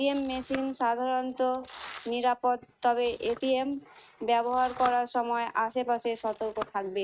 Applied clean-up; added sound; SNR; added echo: neural mask model RNNoise.